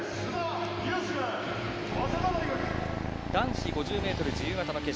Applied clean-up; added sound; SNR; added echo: none; Purr; 2 dB; none.